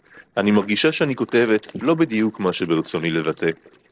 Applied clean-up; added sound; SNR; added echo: neural separator model SepFormer DNS4.